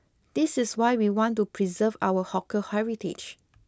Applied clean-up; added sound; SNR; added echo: none; none; none; none.